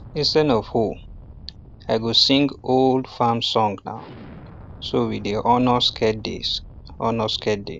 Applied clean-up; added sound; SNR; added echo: none; Explosion; 19 dB; none.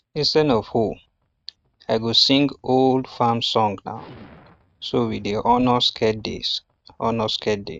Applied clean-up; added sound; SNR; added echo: neural mask model RNNoise.